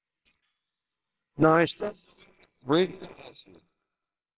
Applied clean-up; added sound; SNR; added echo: neural separator model SepFormer WHAMR!.